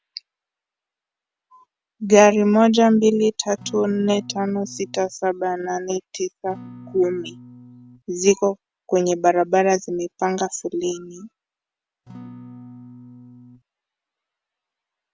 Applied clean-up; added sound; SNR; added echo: none; Acoustic guitar / Strum; 18 dB; none.